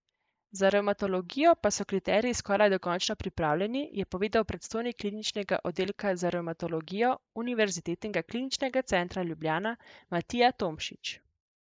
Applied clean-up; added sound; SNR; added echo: neural mask model Resemble Enhance denoiser.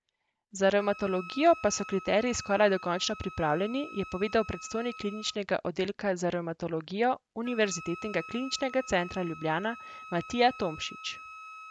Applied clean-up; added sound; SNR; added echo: none; Wind instrument, woodwind instrument; 16 dB; none.